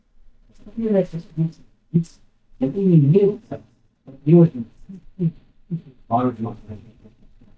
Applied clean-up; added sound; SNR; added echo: neural mask model DeepFilterNet 3.